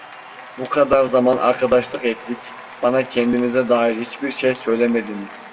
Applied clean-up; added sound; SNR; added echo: none; Applause / Cheering; 18 dB; reverberation time 0.9 s.